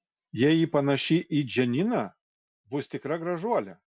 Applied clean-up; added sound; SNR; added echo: none; none; none; none.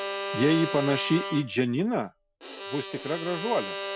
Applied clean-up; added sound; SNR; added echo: none; Bowed string instrument; 7 dB; none.